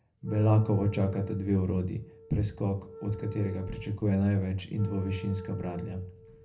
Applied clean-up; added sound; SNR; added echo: none; Wind instrument, woodwind instrument; 16 dB; reverberation time 0.3 s.